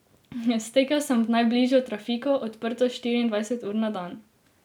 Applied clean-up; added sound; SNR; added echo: none; none; none; none.